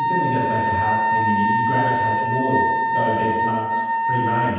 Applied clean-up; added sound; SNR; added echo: none; Wind instrument, woodwind instrument; -5 dB; reverberation time 1.2 s.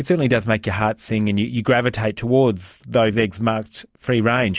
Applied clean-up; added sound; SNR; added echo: none; none; none; none.